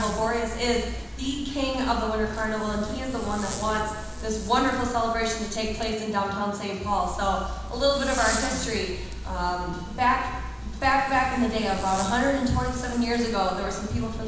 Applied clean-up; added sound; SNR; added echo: none; Zipper (clothing); 9 dB; reverberation time 1.1 s.